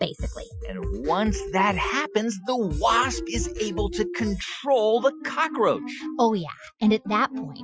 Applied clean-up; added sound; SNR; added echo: classical method Wiener filter.